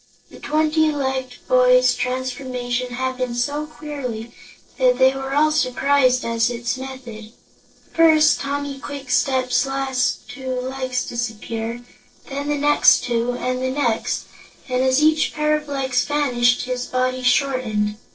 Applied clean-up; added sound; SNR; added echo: neural separator model SepFormer DNS4.